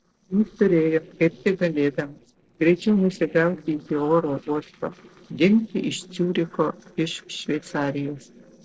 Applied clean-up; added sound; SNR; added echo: neural separator model SepFormer DNS4.